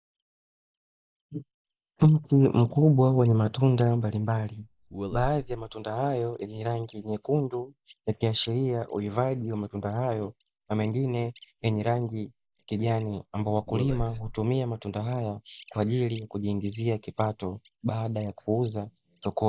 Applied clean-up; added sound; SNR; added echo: neural mask model DeepFilterNet 3.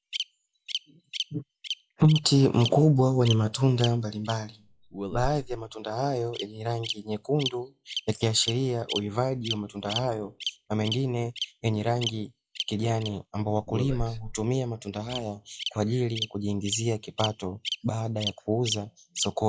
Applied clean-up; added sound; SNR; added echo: classical method log-MMSE.